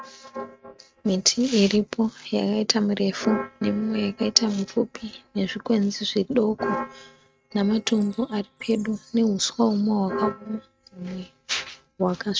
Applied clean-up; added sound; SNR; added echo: neural mask model RNNoise.